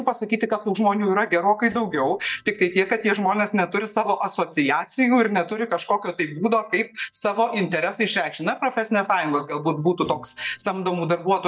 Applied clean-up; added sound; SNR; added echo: neural mask model DeepFilterNet 3.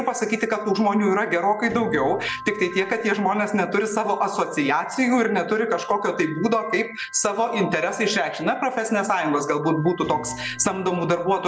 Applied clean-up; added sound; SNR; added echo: none; Thump, thud + Piano; 17 dB; none.